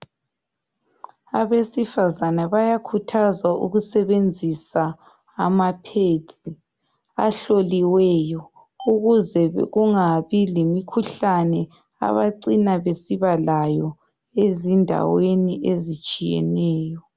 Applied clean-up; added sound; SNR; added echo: none; none; none; none.